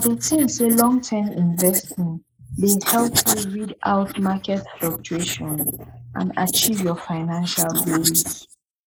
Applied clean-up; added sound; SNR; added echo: neural mask model Resemble Enhance denoiser.